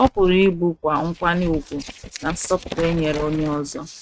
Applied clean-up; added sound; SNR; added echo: neural mask model RNNoise.